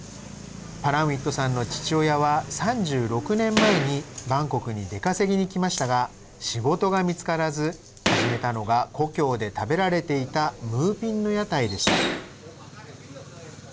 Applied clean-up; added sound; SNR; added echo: none; Gunshot, gunfire; 3 dB; none.